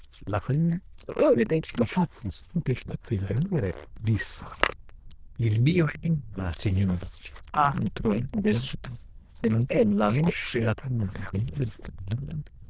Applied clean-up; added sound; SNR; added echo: neural diffusion model UNIVERSE++.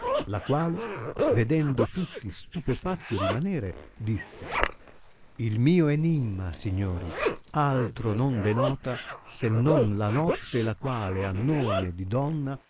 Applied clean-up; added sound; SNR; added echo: neural mask model Resemble Enhance denoiser.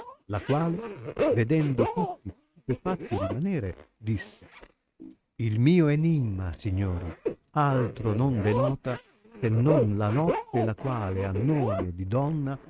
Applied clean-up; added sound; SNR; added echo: neural mask model RNNoise.